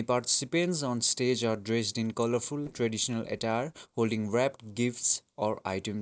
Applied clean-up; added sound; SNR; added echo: neural separator model SepFormer DNS4.